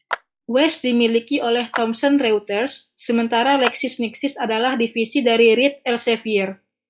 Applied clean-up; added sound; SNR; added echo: classical method log-MMSE.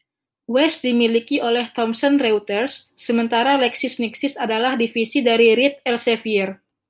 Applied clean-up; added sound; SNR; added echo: none; none; none; none.